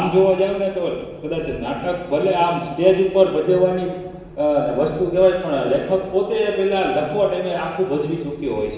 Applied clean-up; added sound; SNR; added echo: none; none; none; reverberation time 1.2 s.